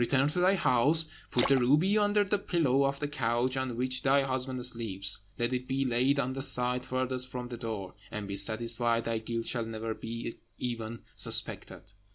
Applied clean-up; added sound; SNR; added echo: none; Splash, splatter; 11 dB; none.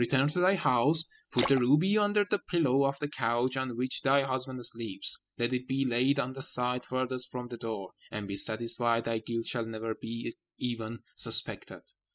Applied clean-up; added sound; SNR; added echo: classical method spectral subtraction.